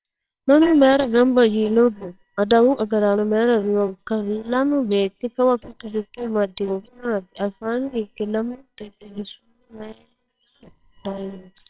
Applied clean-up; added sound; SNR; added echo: neural separator model SepFormer WHAMR!.